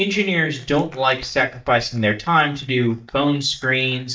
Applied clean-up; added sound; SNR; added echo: neural mask model DeepFilterNet 3.